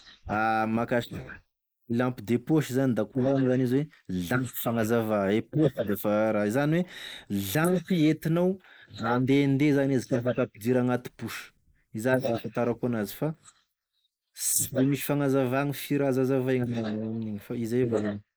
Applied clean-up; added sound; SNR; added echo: neural mask model Resemble Enhance denoiser.